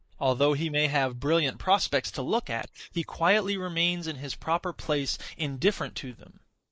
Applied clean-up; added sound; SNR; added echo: neural mask model Resemble Enhance denoiser.